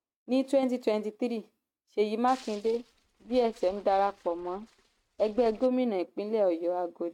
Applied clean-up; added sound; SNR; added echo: neural mask model RNNoise.